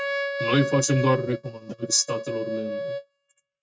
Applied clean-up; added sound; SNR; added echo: neural mask model RNNoise.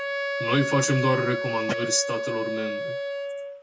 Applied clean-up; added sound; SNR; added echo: none; Wind instrument, woodwind instrument; 2 dB; none.